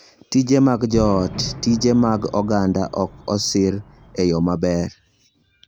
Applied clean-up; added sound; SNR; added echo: none; Fireworks; 14 dB; none.